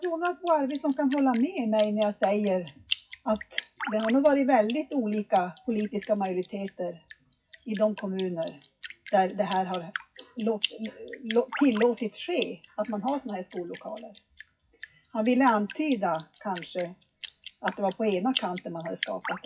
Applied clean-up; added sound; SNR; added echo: classical method WPE with log-MMSE.